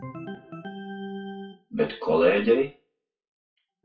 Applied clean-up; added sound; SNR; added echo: classical method WPE with log-MMSE.